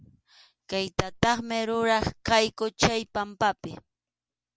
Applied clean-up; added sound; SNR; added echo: none; none; none; none.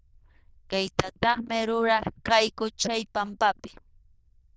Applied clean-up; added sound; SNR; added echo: neural diffusion model UNIVERSE++.